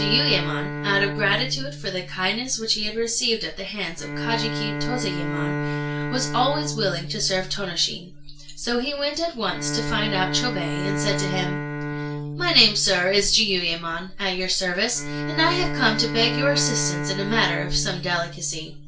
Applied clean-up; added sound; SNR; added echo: none; Bowed string instrument; 5 dB; reverberation time 0.3 s.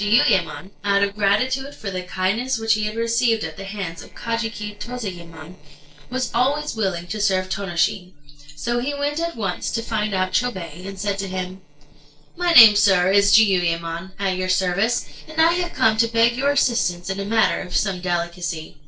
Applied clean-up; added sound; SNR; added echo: neural separator model SepFormer DNS4.